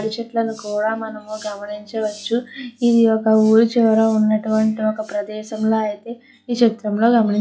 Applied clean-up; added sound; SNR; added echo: classical method log-MMSE.